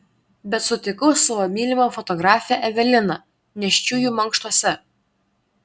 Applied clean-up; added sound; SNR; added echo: none; none; none; none.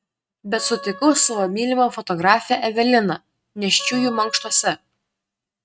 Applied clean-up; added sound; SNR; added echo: neural mask model RNNoise.